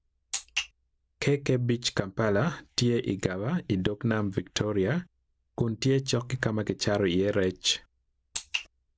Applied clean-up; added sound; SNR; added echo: none; none; none; none.